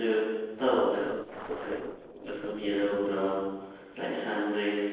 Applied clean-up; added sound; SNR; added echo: neural separator model SepFormer DNS4.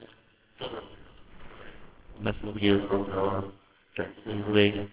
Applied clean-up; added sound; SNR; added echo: neural separator model SepFormer WHAMR!.